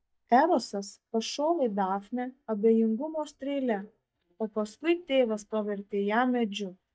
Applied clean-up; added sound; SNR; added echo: neural mask model DeepFilterNet 3.